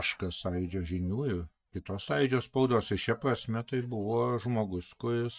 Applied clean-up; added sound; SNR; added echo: neural mask model DeepFilterNet 3.